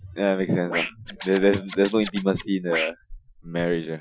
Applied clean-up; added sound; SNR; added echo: classical method Wiener filter.